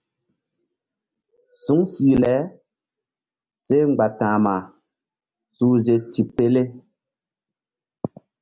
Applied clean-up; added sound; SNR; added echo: none; none; none; none.